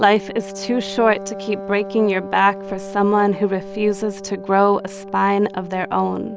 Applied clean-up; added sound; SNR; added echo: none; Wind instrument, woodwind instrument; 13 dB; none.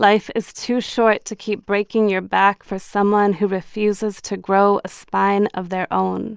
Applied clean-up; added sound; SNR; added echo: none; none; none; none.